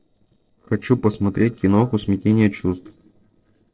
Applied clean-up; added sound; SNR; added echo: neural separator model SepFormer DNS4.